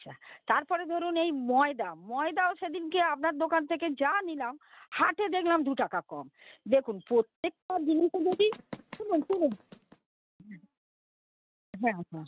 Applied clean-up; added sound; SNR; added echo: neural mask model RNNoise.